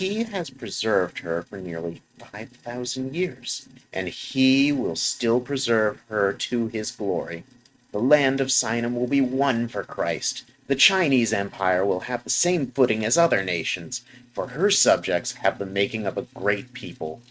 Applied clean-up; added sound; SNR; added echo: neural mask model RNNoise.